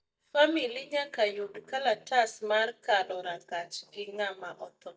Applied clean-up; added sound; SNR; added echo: neural mask model DeepFilterNet 3.